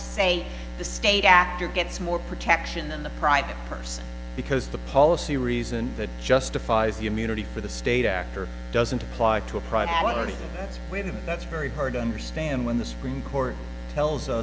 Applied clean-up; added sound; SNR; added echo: none; none; none; none.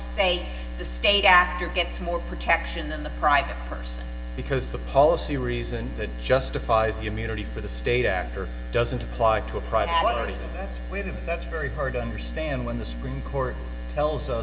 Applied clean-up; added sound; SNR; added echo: none; none; none; reverberation time 1.6 s.